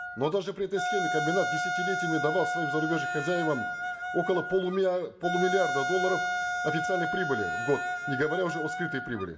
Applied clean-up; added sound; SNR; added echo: none; Wind instrument, woodwind instrument; 1 dB; reverberation time 0.2 s.